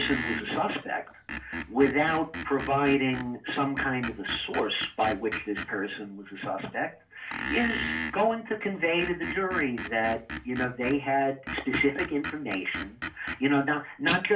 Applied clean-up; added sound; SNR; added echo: none; Screech; 9 dB; reverberation time 0.2 s.